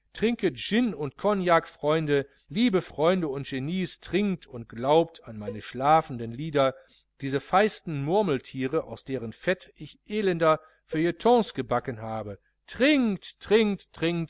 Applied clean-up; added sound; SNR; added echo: none; Cowbell; 20 dB; none.